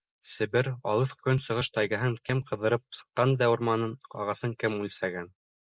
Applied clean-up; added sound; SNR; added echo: neural mask model Resemble Enhance denoiser.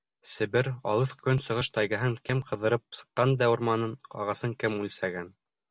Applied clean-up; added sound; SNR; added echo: none; none; none; none.